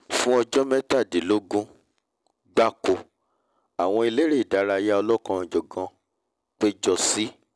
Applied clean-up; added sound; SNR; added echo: none; none; none; none.